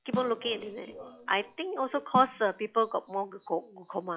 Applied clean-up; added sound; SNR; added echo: classical method log-MMSE.